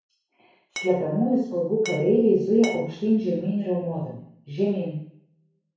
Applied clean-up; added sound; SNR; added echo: none; Glass; 12 dB; reverberation time 0.6 s.